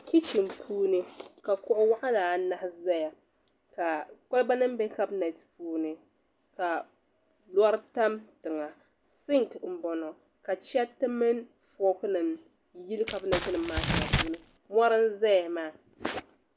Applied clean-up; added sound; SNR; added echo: none; Crumpling, crinkling; 1 dB; none.